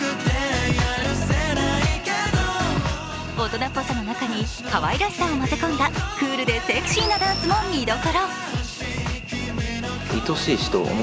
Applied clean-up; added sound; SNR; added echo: none; Cricket / Buzz; 15 dB; none.